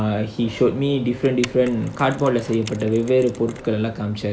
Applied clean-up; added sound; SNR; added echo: none; Race car, auto racing / Accelerating, revving, vroom + Mechanisms; 18 dB; none.